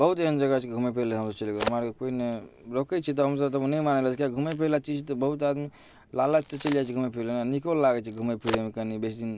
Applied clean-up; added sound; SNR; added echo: none; Crack; 15 dB; none.